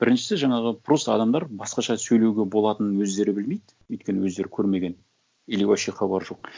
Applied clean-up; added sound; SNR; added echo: none; none; none; none.